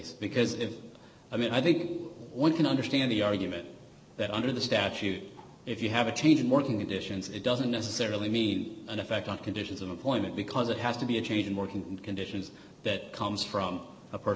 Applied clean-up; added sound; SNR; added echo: none; none; none; none.